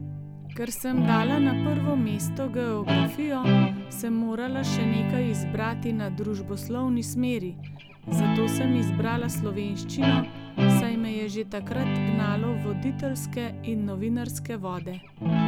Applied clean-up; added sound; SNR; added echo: none; Guitar; -2 dB; none.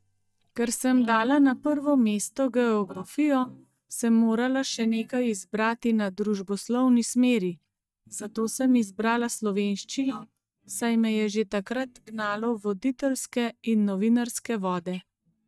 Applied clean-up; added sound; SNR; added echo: neural mask model DeepFilterNet 3.